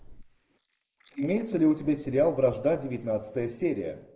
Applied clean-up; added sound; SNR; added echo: neural mask model Resemble Enhance denoiser.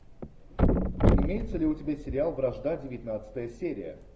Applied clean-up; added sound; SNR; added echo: none; Thump, thud; -3 dB; none.